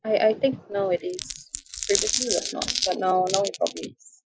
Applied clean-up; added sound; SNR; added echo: classical method Wiener filter.